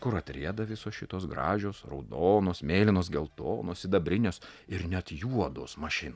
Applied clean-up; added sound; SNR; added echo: none; none; none; none.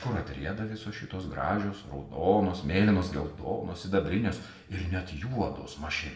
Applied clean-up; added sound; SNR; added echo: none; none; none; reverberation time 0.6 s.